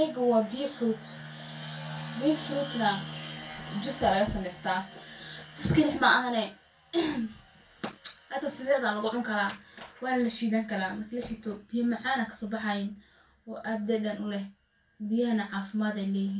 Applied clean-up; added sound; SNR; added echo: none; none; none; reverberation time 0.2 s.